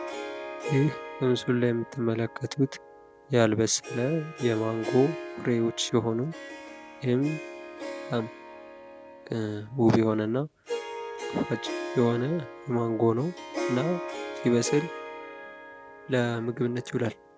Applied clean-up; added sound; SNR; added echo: none; Harp; 10 dB; none.